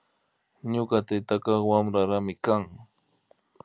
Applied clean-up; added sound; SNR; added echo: none; none; none; none.